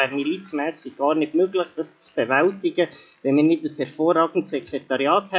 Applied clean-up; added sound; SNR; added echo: classical method WPE with log-MMSE.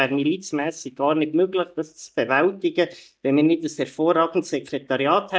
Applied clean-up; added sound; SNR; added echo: neural mask model DeepFilterNet 3.